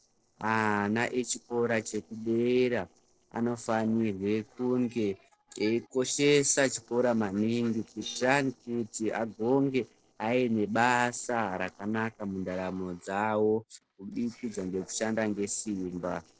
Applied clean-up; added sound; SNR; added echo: neural separator model SepFormer DNS4.